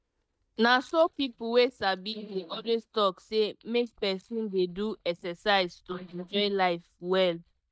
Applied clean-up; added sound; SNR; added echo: neural mask model DeepFilterNet 3.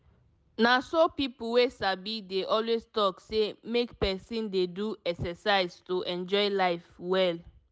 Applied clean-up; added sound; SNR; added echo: none; none; none; none.